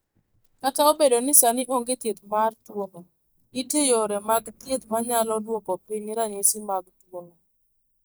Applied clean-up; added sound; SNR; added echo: neural mask model DeepFilterNet 3.